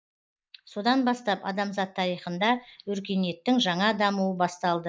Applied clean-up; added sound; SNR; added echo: neural mask model Resemble Enhance denoiser.